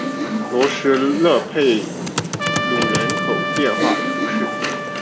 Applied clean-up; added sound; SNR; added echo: none; Trumpet + Computer keyboard; 1 dB; none.